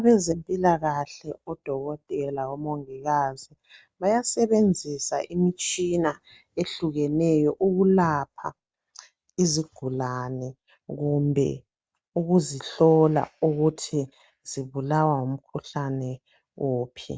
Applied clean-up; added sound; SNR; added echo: none; none; none; none.